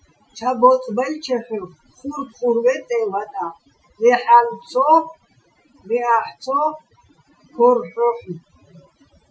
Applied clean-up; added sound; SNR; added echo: classical method Wiener filter.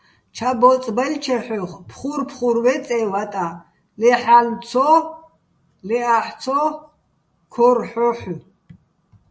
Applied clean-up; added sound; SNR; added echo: none; none; none; none.